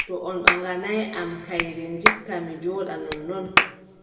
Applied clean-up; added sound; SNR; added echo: none; Clapping; -3 dB; reverberation time 1.7 s.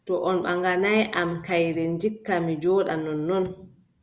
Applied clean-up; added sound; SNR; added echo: none; none; none; none.